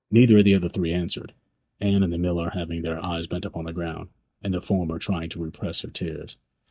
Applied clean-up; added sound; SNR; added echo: neural mask model DeepFilterNet 3.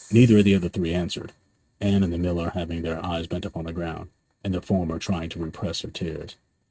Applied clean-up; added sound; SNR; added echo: neural mask model RNNoise.